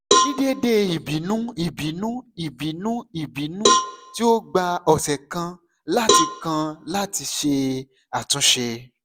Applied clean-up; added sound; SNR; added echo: none; Cowbell; 1 dB; none.